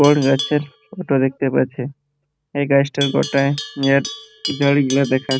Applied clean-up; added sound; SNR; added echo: none; Livestock, farm animals, working animals; 14 dB; none.